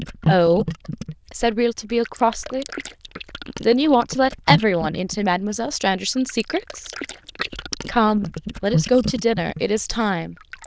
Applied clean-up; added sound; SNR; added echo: neural diffusion model UNIVERSE++.